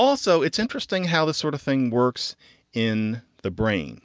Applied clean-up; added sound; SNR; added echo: none; none; none; none.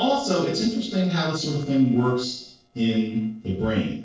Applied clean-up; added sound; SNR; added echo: neural separator model SepFormer DNS4.